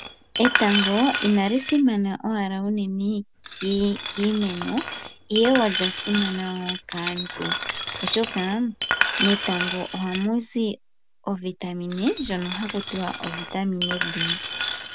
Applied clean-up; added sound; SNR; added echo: none; Glass; 5 dB; none.